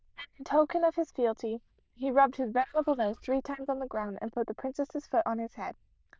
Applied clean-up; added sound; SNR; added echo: neural diffusion model UNIVERSE++.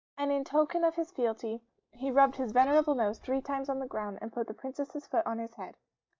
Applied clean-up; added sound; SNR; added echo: neural mask model DeepFilterNet 3.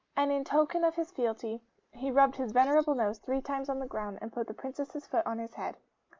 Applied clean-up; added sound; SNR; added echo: neural mask model Resemble Enhance denoiser.